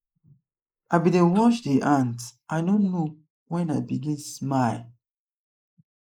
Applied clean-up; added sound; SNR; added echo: neural mask model Resemble Enhance denoiser.